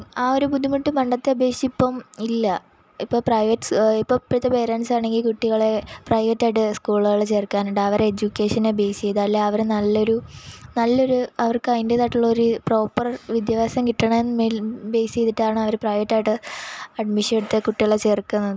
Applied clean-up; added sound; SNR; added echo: none; none; none; none.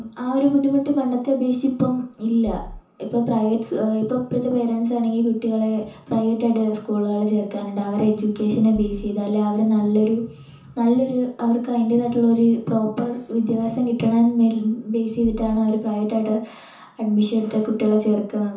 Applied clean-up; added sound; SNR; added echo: none; Bass drum; 13 dB; reverberation time 0.9 s.